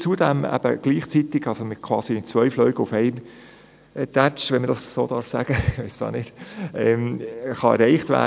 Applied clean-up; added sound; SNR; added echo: none; none; none; none.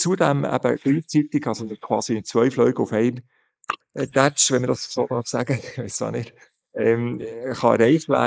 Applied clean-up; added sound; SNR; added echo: neural mask model Resemble Enhance denoiser.